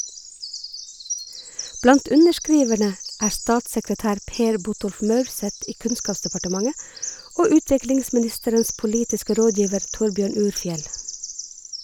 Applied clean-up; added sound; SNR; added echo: none; Bird vocalization, bird call, bird song; 12 dB; none.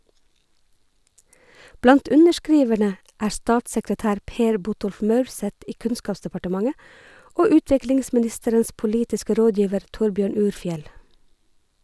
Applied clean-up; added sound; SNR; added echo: none; none; none; none.